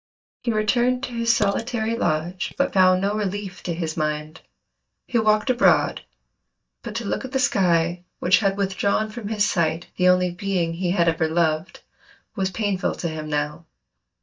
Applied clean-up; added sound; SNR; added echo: neural mask model DeepFilterNet 3.